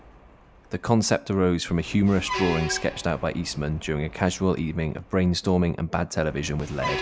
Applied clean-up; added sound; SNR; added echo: none; Truck; 13 dB; none.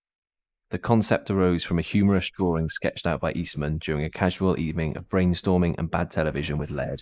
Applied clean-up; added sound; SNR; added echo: neural mask model Resemble Enhance denoiser.